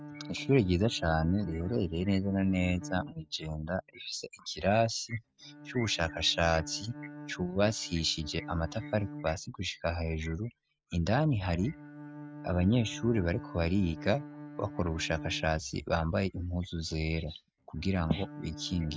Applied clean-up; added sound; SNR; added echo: neural mask model RNNoise.